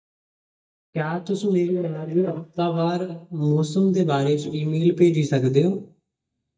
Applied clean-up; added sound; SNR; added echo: neural mask model DeepFilterNet 3.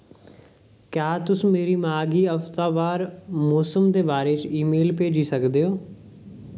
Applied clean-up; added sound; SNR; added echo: none; none; none; none.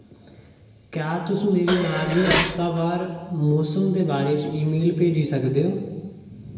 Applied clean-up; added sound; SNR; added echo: none; Dishes, pots, and pans; 3 dB; reverberation time 1.3 s.